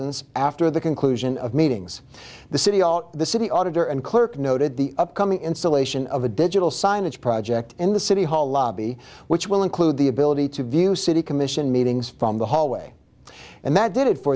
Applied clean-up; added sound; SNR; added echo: none; none; none; none.